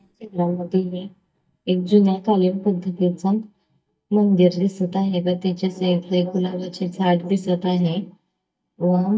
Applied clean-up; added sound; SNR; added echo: neural mask model DeepFilterNet 3.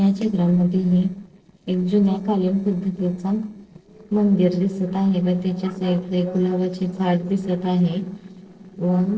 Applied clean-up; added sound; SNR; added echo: neural separator model SepFormer DNS4.